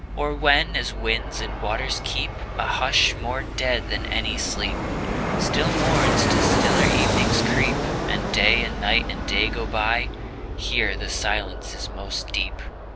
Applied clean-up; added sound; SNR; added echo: none; Fixed-wing aircraft, airplane; 1 dB; none.